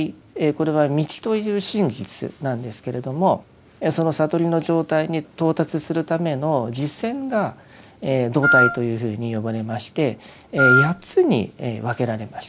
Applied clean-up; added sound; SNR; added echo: none; Wind instrument, woodwind instrument; -4 dB; none.